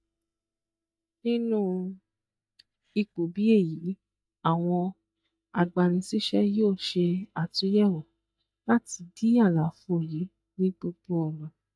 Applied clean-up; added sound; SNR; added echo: neural mask model DeepFilterNet 3.